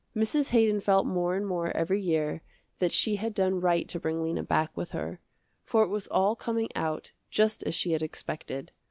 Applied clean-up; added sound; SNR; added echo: none; none; none; none.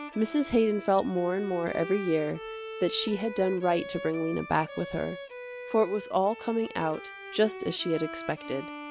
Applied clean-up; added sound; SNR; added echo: none; Bowed string instrument; 12 dB; none.